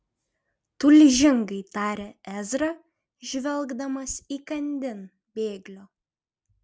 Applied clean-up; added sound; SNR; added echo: none; none; none; none.